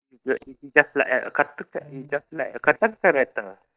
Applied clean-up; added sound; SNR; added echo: neural mask model DeepFilterNet 3.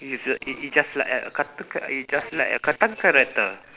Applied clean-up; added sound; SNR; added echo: none; none; none; none.